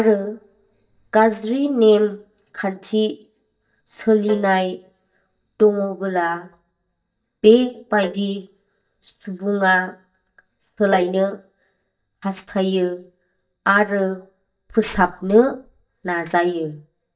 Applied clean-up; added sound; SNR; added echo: neural mask model DeepFilterNet 3.